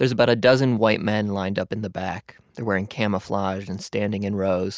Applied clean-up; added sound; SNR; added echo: none; none; none; none.